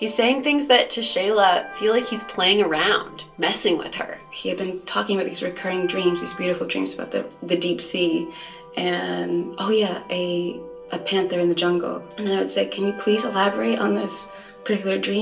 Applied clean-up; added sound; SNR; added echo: none; Wind instrument, woodwind instrument; 16 dB; reverberation time 0.2 s.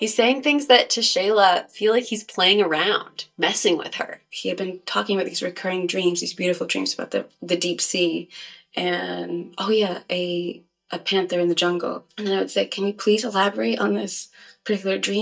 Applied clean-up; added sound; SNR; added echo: neural mask model DeepFilterNet 3.